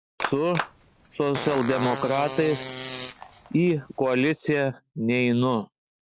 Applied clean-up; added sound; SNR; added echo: none; Fart + Clapping; 8 dB; none.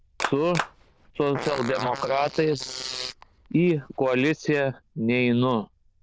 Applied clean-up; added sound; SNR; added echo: neural diffusion model UNIVERSE++.